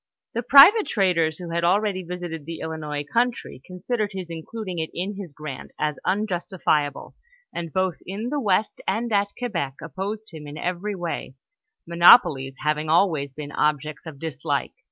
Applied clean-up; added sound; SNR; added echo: none; none; none; none.